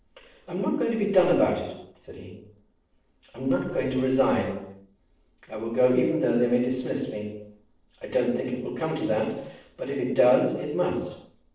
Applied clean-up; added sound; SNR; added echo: neural separator model SepFormer DNS4.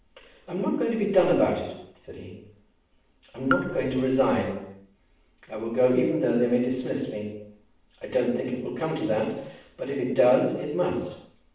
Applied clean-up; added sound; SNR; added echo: none; Raindrop / Drip; 9 dB; reverberation time 0.7 s.